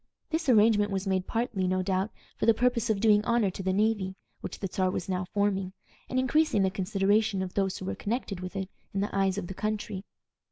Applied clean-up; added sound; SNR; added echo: none; none; none; none.